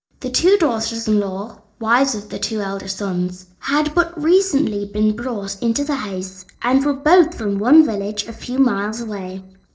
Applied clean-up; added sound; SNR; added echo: neural separator model SepFormer DNS4.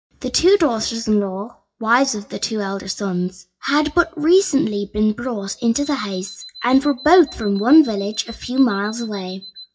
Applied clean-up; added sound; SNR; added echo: classical method WPE with log-MMSE.